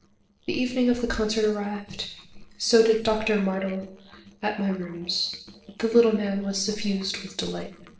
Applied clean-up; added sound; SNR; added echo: neural separator model SepFormer DNS4.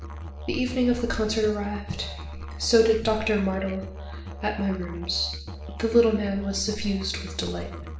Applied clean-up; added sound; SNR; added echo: none; Musical instrument; 10 dB; reverberation time 0.7 s.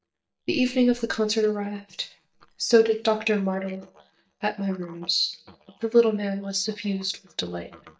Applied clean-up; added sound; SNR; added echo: neural mask model DeepFilterNet 3.